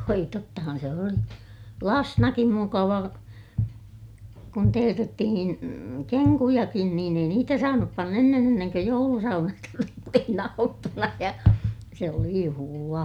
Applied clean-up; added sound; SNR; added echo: none; none; none; none.